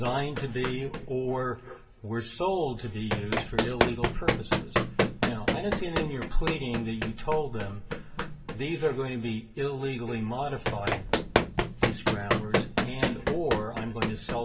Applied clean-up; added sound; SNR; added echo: none; Run; -1 dB; reverberation time 0.2 s.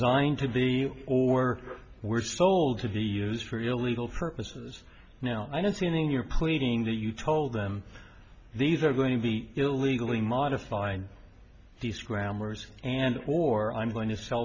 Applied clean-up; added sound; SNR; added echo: none; none; none; none.